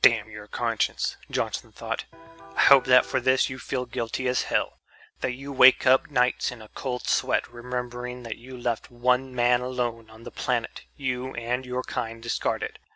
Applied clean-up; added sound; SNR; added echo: none; Electric guitar; 17 dB; none.